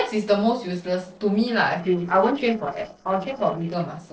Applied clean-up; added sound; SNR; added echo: neural separator model SepFormer DNS4.